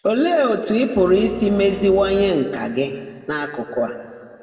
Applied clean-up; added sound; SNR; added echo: none; Printer; 11 dB; reverberation time 1.8 s.